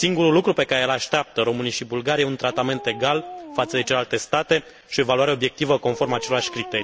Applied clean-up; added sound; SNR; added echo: none; Dog; 18 dB; none.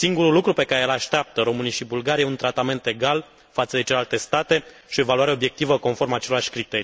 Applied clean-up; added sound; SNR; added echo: none; none; none; none.